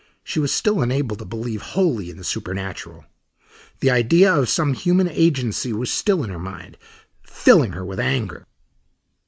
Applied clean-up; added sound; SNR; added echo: none; none; none; none.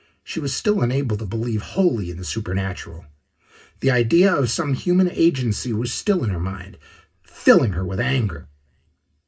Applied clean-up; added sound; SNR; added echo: none; none; none; reverberation time 0.4 s.